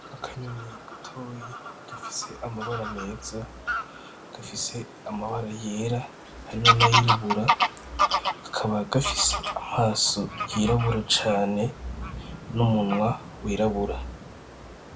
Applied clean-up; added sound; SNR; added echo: none; Bird vocalization, bird call, bird song / Fowl; 2 dB; none.